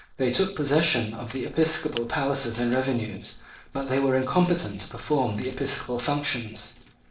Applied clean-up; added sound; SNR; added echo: neural separator model SepFormer DNS4.